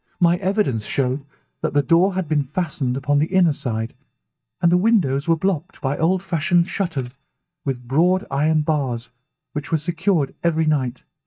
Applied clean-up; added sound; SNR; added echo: neural mask model DeepFilterNet 3.